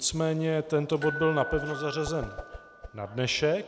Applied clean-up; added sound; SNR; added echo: none; Whoosh, swoosh, swish + Door / Bell; 12 dB; none.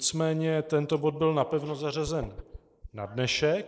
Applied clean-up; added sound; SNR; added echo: neural mask model Resemble Enhance denoiser.